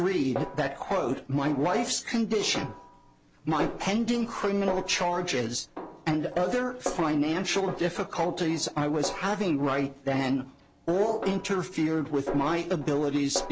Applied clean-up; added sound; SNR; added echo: none; Snare drum; 12 dB; none.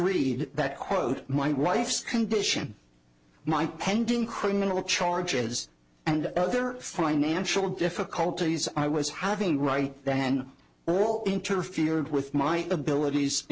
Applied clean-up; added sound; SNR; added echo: none; none; none; none.